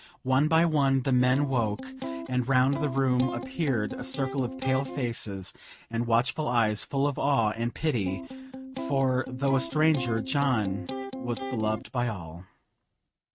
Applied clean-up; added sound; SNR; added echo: neural mask model RNNoise.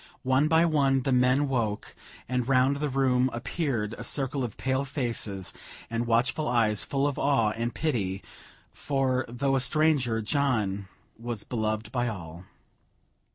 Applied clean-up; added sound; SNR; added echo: none; none; none; none.